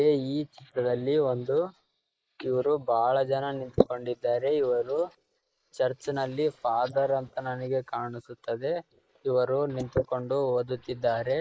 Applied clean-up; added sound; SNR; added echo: neural mask model Resemble Enhance denoiser.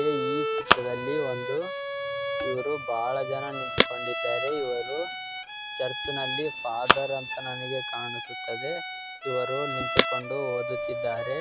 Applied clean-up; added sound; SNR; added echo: none; Telephone + Bowed string instrument; -3 dB; none.